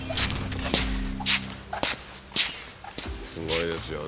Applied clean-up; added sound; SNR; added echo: none; Walk, footsteps; 0 dB; none.